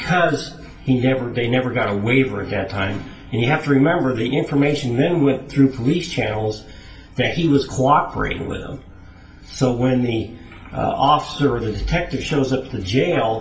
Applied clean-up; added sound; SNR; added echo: none; none; none; reverberation time 0.3 s.